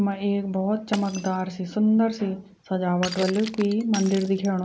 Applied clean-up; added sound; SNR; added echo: none; Shatter; 16 dB; none.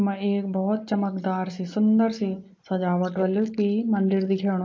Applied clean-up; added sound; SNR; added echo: neural mask model Resemble Enhance denoiser.